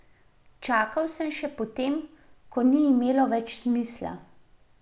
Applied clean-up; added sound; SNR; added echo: none; none; none; none.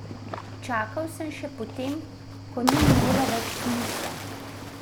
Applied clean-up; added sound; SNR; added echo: none; Cricket / Waves, surf; -1 dB; none.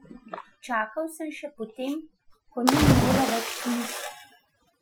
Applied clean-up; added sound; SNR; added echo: classical method Wiener filter.